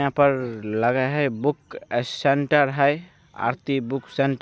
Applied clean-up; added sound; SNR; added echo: none; none; none; none.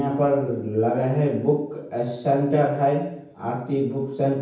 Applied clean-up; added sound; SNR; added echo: none; none; none; reverberation time 0.9 s.